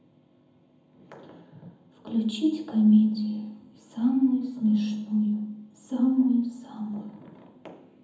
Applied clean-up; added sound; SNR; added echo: none; none; none; reverberation time 0.8 s.